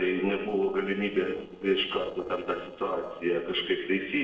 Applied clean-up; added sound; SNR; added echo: neural separator model SepFormer DNS4.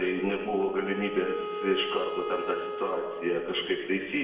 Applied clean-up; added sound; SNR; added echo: none; Wind instrument, woodwind instrument; 6 dB; reverberation time 1.0 s.